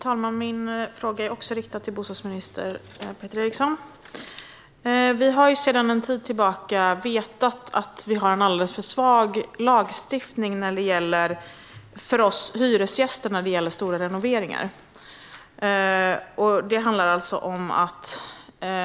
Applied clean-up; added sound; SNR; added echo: none; none; none; none.